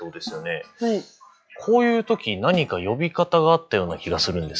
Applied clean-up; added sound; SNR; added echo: classical method log-MMSE.